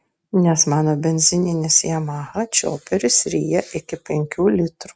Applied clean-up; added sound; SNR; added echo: none; none; none; none.